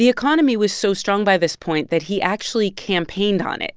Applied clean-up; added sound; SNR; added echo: none; none; none; none.